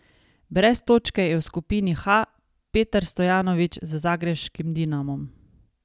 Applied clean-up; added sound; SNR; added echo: none; none; none; none.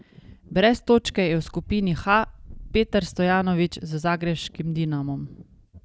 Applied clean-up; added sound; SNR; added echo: none; Wind; 20 dB; none.